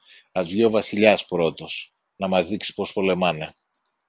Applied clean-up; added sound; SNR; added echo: none; none; none; none.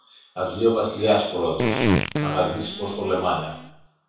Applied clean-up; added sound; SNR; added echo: none; Fart; 1 dB; reverberation time 0.7 s.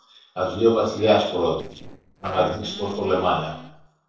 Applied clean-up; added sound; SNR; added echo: neural separator model SepFormer DNS4.